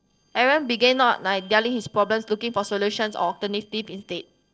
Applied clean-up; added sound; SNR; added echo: neural separator model SepFormer DNS4.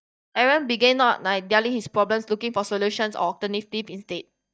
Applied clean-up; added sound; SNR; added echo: neural mask model DeepFilterNet 3.